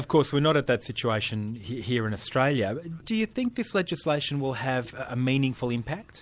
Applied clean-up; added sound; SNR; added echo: none; none; none; none.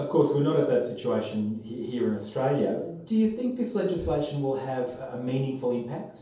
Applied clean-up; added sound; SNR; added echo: none; Breathing; 20 dB; reverberation time 0.7 s.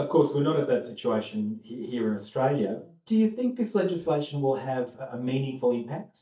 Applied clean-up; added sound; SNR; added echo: neural mask model DeepFilterNet 3.